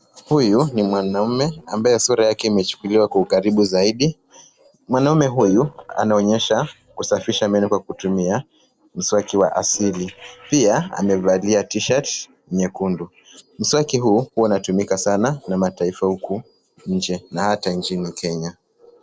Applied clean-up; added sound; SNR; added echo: neural separator model SepFormer DNS4.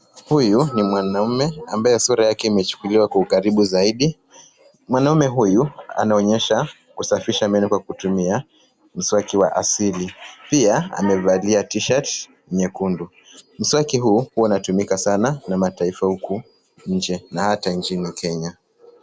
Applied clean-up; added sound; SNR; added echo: none; none; none; none.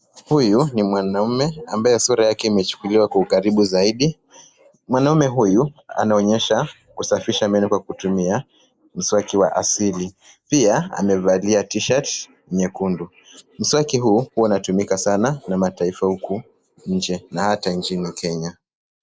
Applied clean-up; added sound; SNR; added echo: neural mask model Resemble Enhance denoiser.